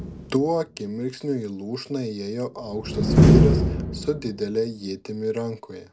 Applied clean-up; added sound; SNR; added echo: none; Slam; -4 dB; none.